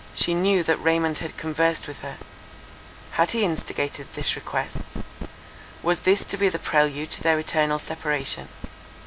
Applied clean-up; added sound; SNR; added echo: none; none; none; none.